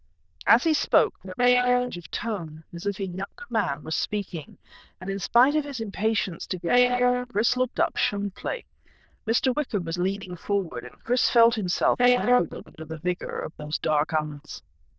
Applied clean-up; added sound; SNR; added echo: neural diffusion model UNIVERSE++.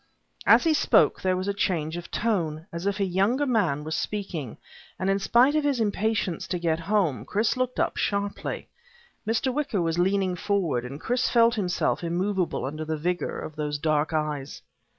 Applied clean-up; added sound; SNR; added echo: none; none; none; none.